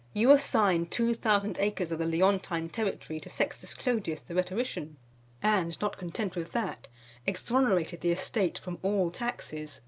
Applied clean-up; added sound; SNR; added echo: none; none; none; none.